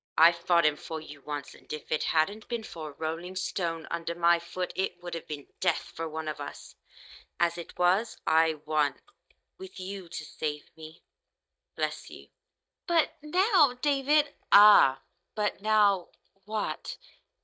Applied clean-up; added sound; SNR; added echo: neural mask model DeepFilterNet 3.